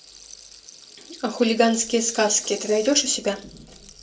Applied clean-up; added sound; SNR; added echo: none; Rattle (instrument); 19 dB; reverberation time 0.2 s.